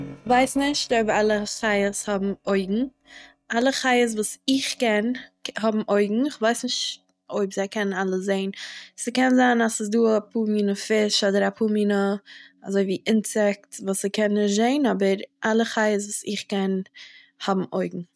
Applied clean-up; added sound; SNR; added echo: neural mask model RNNoise.